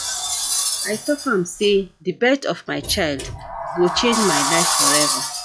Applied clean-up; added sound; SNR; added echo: classical method log-MMSE.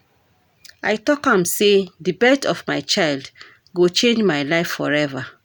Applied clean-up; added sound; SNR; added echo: none; none; none; none.